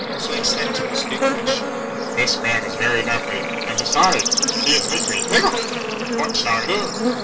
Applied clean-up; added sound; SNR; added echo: none; Bird / Insect; 0 dB; reverberation time 0.2 s.